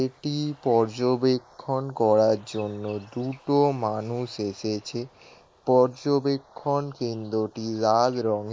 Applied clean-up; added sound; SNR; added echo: neural mask model Resemble Enhance denoiser.